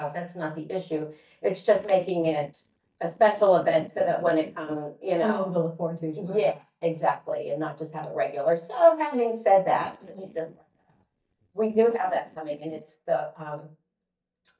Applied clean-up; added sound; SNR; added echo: neural mask model DeepFilterNet 3.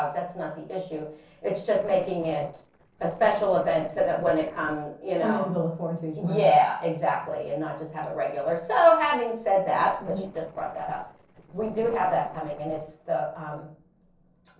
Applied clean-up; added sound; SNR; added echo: neural separator model SepFormer DNS4.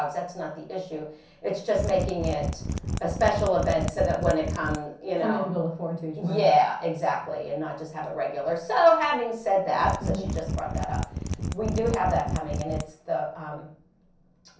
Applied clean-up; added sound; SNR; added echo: none; Mechanisms; 4 dB; reverberation time 0.6 s.